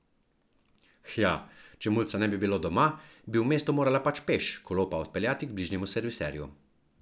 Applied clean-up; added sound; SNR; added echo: none; none; none; none.